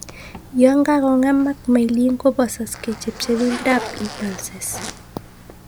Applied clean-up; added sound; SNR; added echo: none; Zipper (clothing); 16 dB; none.